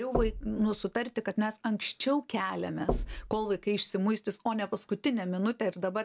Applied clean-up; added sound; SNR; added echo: none; Knock; 8 dB; none.